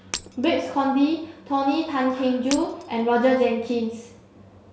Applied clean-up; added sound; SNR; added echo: none; Shatter; 16 dB; none.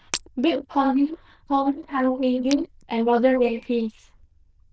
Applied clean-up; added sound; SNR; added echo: neural diffusion model UNIVERSE++.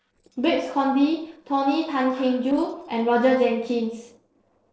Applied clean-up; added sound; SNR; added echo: neural separator model SepFormer DNS4.